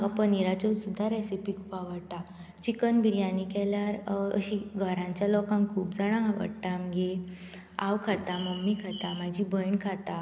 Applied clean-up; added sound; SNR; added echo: none; Bird; 15 dB; none.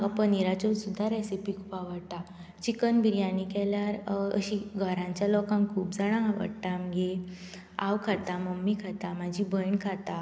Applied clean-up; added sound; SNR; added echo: none; none; none; none.